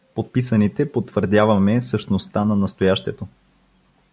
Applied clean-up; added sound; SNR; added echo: none; none; none; none.